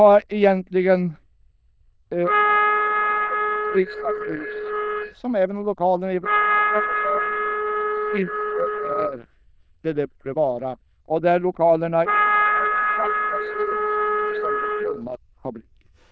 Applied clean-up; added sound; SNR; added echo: neural diffusion model UNIVERSE++.